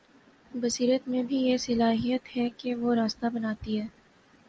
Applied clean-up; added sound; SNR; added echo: none; none; none; none.